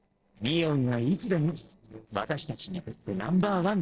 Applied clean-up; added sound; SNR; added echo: neural separator model SepFormer DNS4.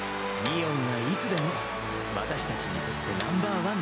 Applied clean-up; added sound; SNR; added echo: none; Tools; 11 dB; none.